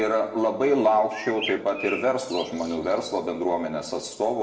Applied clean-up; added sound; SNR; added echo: none; Bird; 12 dB; reverberation time 0.6 s.